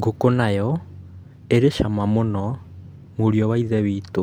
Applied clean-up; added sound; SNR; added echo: none; Drum; 20 dB; none.